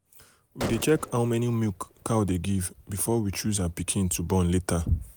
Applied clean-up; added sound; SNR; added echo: none; Gunshot, gunfire; 14 dB; none.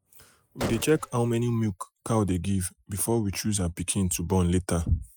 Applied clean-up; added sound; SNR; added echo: classical method Wiener filter.